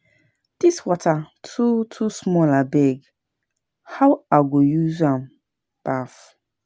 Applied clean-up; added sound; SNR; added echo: none; none; none; none.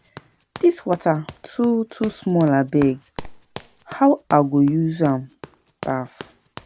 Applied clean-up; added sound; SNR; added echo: none; Run; 18 dB; none.